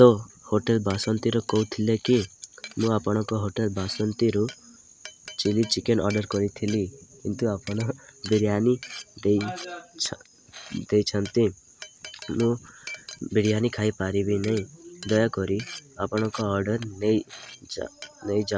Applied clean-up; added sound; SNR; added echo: none; Glass; 19 dB; none.